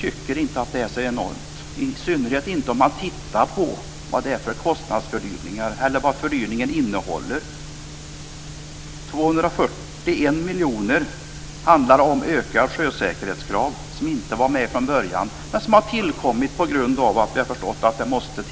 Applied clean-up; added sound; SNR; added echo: none; none; none; none.